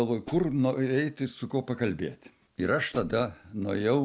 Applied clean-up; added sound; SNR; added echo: none; Hi-hat; 17 dB; none.